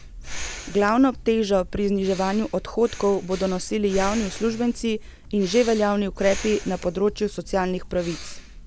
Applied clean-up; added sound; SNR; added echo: none; Breathing; 12 dB; none.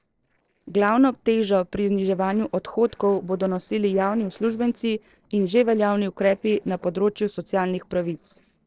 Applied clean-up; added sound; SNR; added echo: neural separator model SepFormer DNS4.